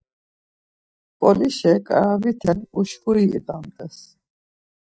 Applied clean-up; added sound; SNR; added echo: neural mask model DeepFilterNet 3.